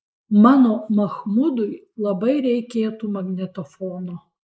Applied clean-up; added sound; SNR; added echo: neural mask model Resemble Enhance denoiser.